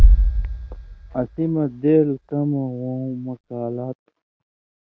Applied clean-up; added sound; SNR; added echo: none; Bass drum; -3 dB; none.